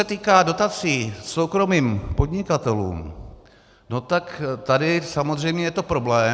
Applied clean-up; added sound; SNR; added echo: none; none; none; none.